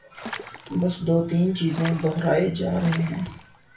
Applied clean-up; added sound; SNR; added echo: none; Water / Splash, splatter; 14 dB; reverberation time 0.3 s.